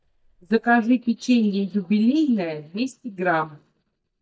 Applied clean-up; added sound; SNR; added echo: neural mask model DeepFilterNet 3.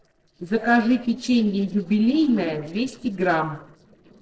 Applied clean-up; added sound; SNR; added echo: neural separator model SepFormer DNS4.